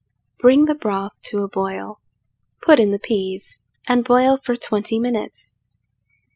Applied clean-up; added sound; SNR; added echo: classical method spectral subtraction.